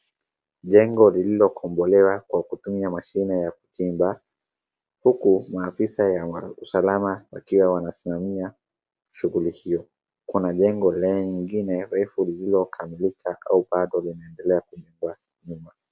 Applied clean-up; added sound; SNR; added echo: none; none; none; none.